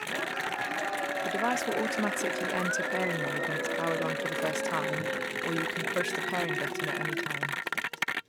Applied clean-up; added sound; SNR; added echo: none; Applause / Cheering; -4 dB; none.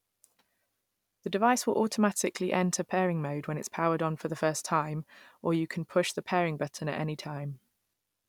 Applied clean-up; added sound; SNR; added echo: none; none; none; none.